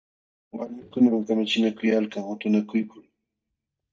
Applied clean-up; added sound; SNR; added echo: neural mask model DeepFilterNet 3.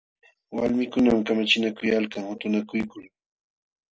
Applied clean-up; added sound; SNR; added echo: none; none; none; none.